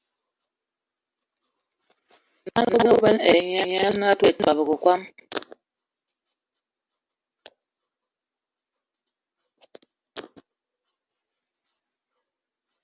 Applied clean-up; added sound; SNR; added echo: none; none; none; none.